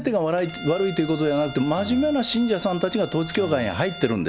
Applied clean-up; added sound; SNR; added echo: none; Bowed string instrument; 16 dB; none.